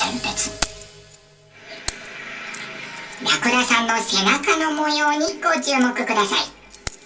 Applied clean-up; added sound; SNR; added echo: none; Keys jangling; 15 dB; reverberation time 0.3 s.